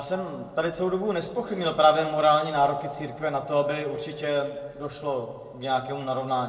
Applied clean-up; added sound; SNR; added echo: none; none; none; reverberation time 1.2 s.